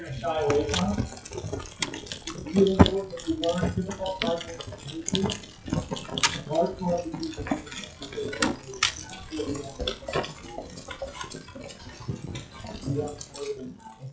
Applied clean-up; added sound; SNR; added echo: classical method WPE with log-MMSE.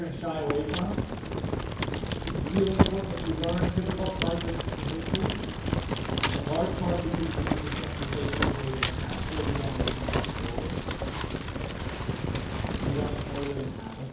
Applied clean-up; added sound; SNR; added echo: none; Fire; -4 dB; reverberation time 2.2 s.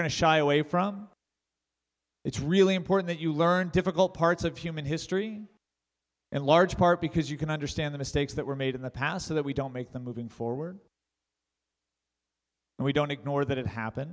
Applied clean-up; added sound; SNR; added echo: none; none; none; none.